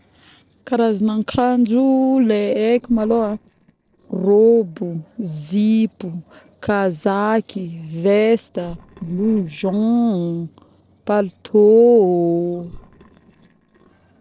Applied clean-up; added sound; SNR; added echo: neural separator model SepFormer DNS4.